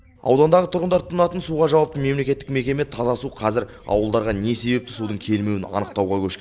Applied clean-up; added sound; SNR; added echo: none; none; none; none.